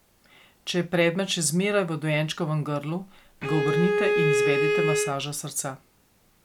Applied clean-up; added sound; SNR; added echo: none; Bowed string instrument; -3 dB; none.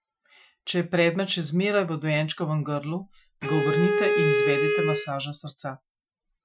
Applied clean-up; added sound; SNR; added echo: classical method Wiener filter.